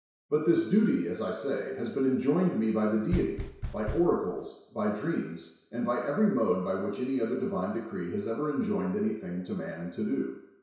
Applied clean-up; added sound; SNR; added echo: none; Knock; 7 dB; reverberation time 0.7 s.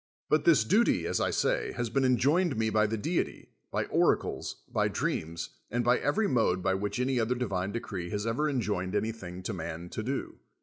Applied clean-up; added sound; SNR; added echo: none; none; none; none.